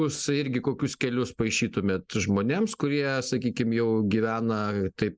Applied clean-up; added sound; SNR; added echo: neural mask model Resemble Enhance denoiser.